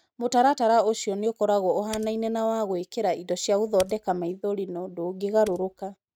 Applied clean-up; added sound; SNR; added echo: neural mask model RNNoise.